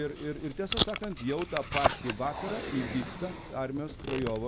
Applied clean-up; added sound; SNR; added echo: neural mask model Resemble Enhance denoiser.